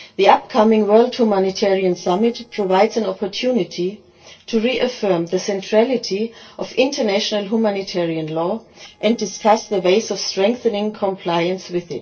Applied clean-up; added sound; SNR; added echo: neural separator model SepFormer DNS4.